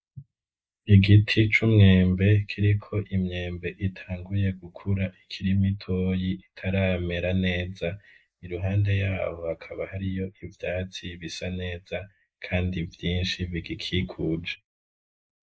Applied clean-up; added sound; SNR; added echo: neural mask model Resemble Enhance denoiser.